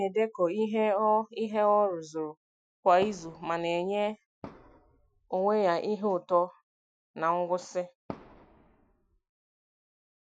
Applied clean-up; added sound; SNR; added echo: classical method Wiener filter.